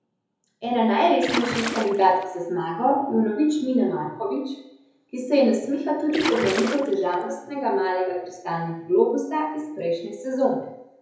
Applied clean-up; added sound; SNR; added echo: none; Splash, splatter; 7 dB; reverberation time 0.9 s.